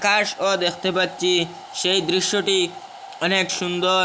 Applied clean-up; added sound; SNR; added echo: none; Domestic sounds, home sounds; 17 dB; none.